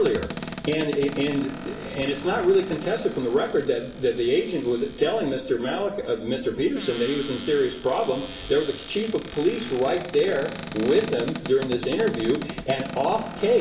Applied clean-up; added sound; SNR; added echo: none; Cupboard open or close; 9 dB; reverberation time 0.7 s.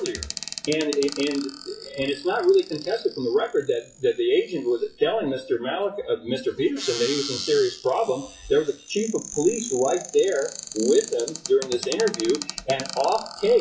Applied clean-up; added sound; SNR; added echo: classical method WPE with log-MMSE.